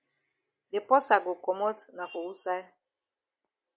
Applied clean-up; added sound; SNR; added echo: none; none; none; none.